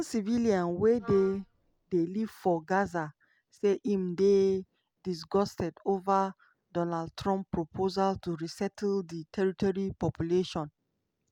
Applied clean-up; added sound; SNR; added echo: none; Wind instrument, woodwind instrument; 18 dB; none.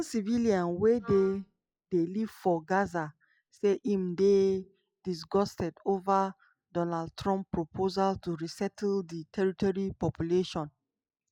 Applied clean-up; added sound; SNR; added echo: classical method log-MMSE.